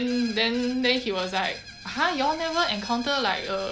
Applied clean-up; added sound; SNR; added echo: none; Screech; 14 dB; none.